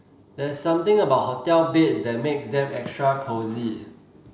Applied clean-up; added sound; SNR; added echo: none; none; none; none.